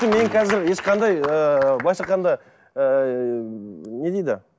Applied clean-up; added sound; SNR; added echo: none; none; none; none.